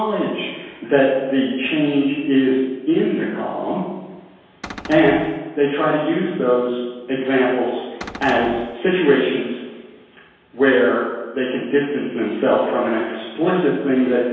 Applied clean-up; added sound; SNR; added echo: none; Cupboard open or close; 13 dB; reverberation time 1.2 s.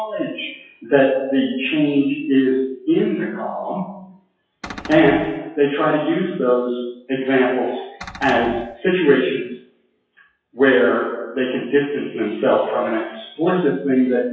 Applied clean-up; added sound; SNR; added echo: classical method WPE with log-MMSE.